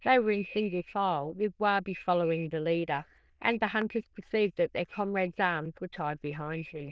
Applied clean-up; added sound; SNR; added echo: neural diffusion model UNIVERSE++.